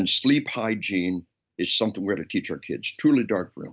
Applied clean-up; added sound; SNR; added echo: none; none; none; none.